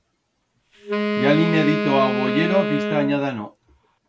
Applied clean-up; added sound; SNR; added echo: none; Wind instrument, woodwind instrument; 2 dB; none.